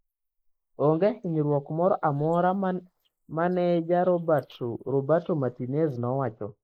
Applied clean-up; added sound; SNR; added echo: neural mask model Resemble Enhance denoiser.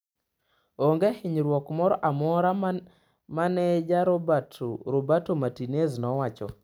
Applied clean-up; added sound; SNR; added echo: none; none; none; none.